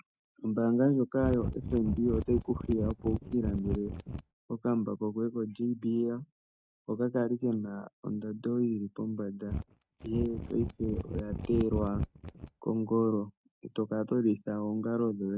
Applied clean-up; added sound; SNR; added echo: neural mask model RNNoise.